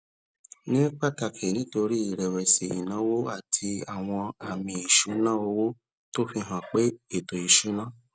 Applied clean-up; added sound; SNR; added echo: none; none; none; none.